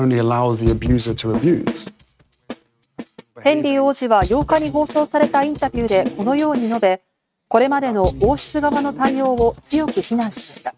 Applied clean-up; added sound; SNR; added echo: neural mask model RNNoise.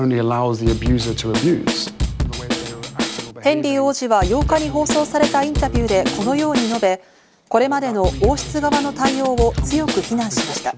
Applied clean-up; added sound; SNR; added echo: none; Drum kit; 4 dB; none.